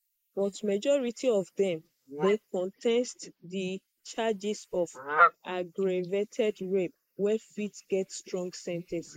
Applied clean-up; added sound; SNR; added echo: neural mask model Resemble Enhance denoiser.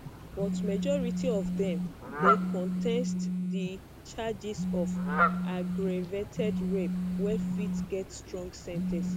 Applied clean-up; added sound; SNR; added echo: none; Fowl + Telephone; -5 dB; none.